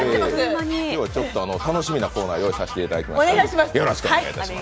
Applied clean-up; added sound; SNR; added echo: none; Fowl; 17 dB; none.